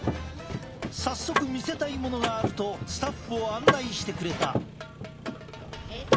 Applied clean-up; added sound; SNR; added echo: none; Mechanisms / Car; -1 dB; none.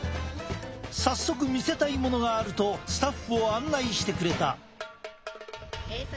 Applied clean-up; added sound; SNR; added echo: none; none; none; none.